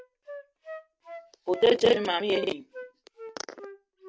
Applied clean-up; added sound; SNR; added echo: none; Wind instrument, woodwind instrument; 15 dB; none.